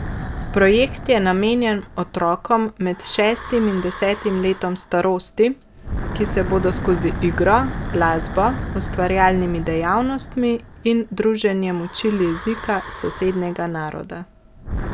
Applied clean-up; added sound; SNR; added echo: none; Wind / Breathing; 9 dB; none.